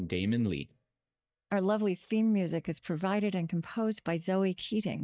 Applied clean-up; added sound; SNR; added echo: neural mask model DeepFilterNet 3.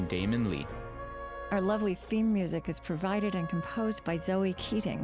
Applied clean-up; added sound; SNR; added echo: none; Wind instrument, woodwind instrument; 15 dB; none.